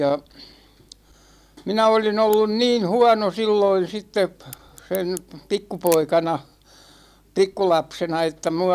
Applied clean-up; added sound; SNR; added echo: none; Crack; 19 dB; none.